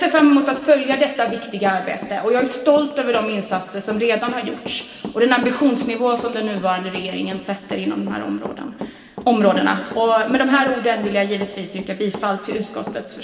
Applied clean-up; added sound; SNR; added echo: none; Run; 16 dB; reverberation time 2.0 s.